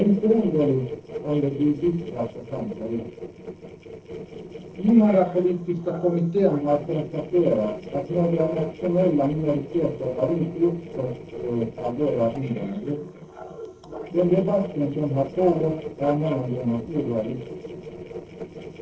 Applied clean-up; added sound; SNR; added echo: neural separator model SepFormer DNS4.